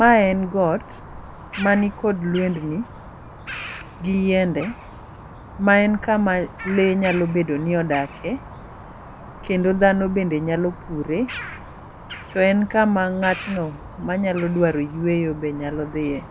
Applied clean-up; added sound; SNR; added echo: none; Bird vocalization, bird call, bird song; 15 dB; none.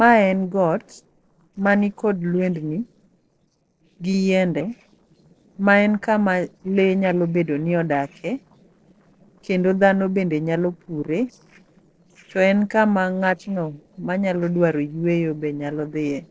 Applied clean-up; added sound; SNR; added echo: neural separator model SepFormer DNS4.